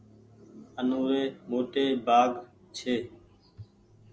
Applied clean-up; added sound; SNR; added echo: none; none; none; none.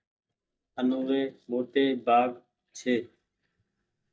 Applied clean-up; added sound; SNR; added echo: neural mask model DeepFilterNet 3.